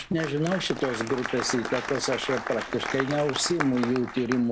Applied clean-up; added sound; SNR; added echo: none; Applause; 7 dB; none.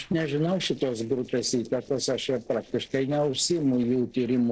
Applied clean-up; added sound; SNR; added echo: neural separator model SepFormer DNS4.